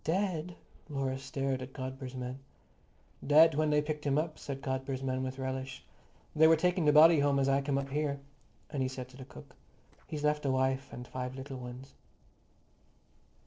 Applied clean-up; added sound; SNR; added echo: neural separator model SepFormer DNS4.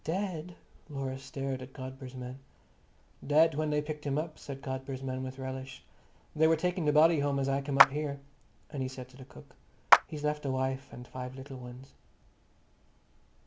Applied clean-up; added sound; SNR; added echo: none; Clapping; -2 dB; none.